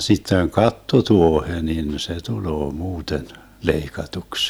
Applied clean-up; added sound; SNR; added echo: none; none; none; none.